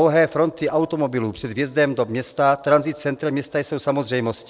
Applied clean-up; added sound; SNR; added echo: neural separator model SepFormer DNS4.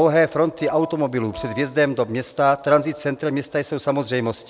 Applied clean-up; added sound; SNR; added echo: none; Wind instrument, woodwind instrument; 15 dB; none.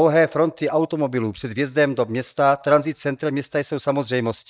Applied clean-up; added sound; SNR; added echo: neural mask model DeepFilterNet 3.